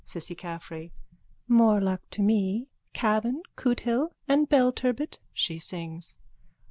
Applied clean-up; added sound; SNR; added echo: none; none; none; none.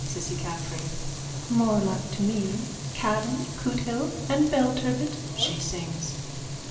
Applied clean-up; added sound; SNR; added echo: none; Frying (food); 5 dB; reverberation time 0.8 s.